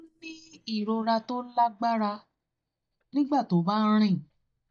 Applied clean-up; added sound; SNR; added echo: neural mask model DeepFilterNet 3.